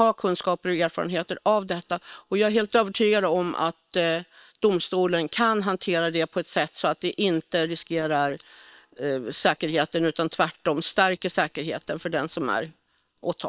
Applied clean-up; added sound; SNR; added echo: neural separator model SepFormer WHAM!.